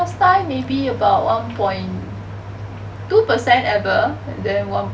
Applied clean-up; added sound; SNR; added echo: none; none; none; none.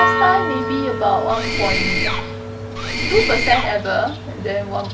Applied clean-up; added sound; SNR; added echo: none; Church bell + Mechanisms; 1 dB; none.